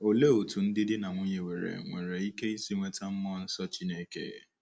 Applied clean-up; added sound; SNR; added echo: none; none; none; none.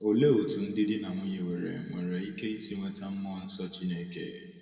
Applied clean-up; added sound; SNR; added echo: none; none; none; reverberation time 2.0 s.